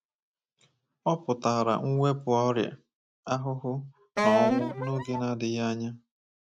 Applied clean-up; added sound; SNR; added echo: neural mask model RNNoise.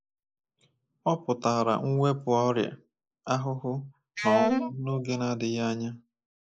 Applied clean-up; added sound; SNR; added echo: neural mask model Resemble Enhance denoiser.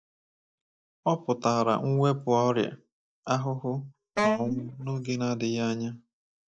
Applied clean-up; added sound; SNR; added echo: neural mask model DeepFilterNet 3.